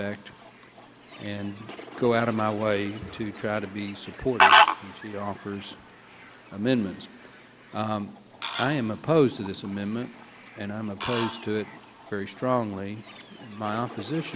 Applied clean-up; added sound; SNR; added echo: none; Fowl; 1 dB; none.